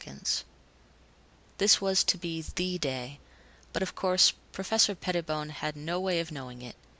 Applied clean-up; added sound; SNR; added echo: none; none; none; none.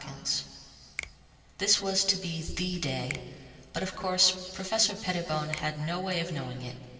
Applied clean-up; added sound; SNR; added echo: none; Finger snapping; 16 dB; reverberation time 2.4 s.